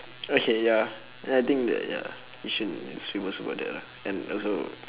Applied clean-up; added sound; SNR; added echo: none; none; none; none.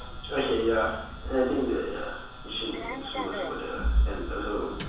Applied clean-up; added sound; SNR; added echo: none; Sliding door; 3 dB; reverberation time 0.7 s.